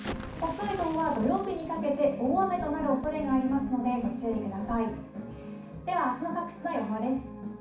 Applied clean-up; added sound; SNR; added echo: none; Explosion; 16 dB; reverberation time 0.6 s.